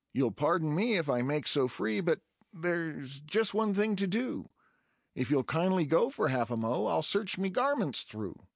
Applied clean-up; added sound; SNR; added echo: none; none; none; none.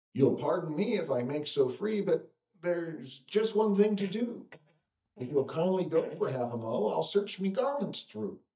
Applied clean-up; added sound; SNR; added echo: neural mask model DeepFilterNet 3.